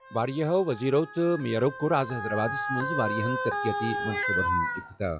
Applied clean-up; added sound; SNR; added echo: classical method log-MMSE.